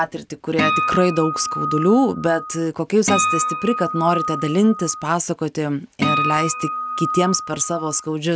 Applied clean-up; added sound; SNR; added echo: none; Acoustic guitar; 3 dB; none.